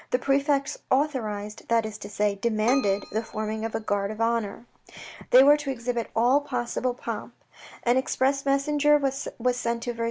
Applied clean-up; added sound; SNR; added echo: none; Keyboard (musical); 18 dB; none.